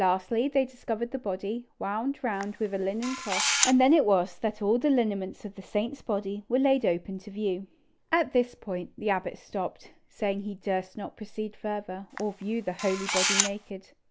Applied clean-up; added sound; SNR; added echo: none; Camera; 2 dB; none.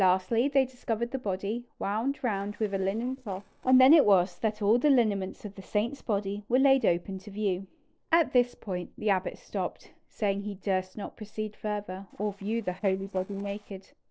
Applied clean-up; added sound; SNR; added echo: neural separator model SepFormer DNS4.